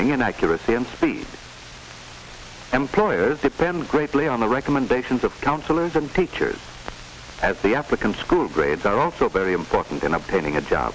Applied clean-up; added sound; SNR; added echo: none; none; none; none.